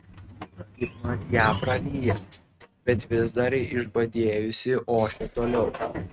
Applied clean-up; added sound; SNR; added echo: neural mask model RNNoise.